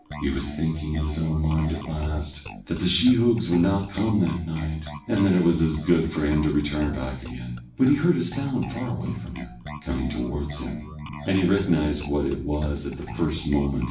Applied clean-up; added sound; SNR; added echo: none; Bass guitar; 13 dB; reverberation time 0.4 s.